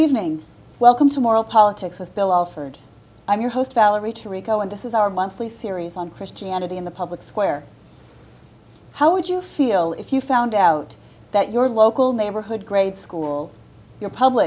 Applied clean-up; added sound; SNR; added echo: none; none; none; none.